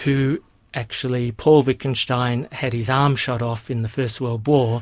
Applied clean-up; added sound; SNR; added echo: none; none; none; none.